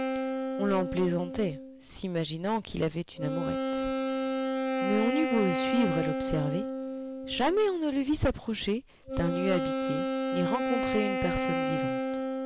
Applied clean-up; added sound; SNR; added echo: none; Wind instrument, woodwind instrument; 1 dB; none.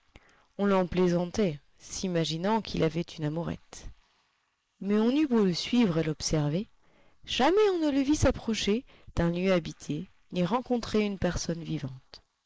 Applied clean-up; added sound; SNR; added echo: neural mask model Resemble Enhance denoiser.